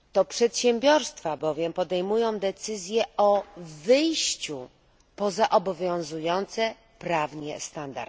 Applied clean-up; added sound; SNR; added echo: none; none; none; none.